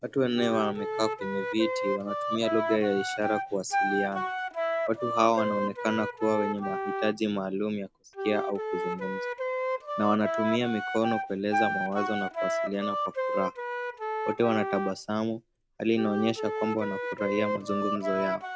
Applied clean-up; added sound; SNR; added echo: none; Wind instrument, woodwind instrument; 2 dB; none.